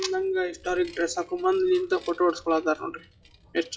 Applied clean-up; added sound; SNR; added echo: classical method WPE with log-MMSE.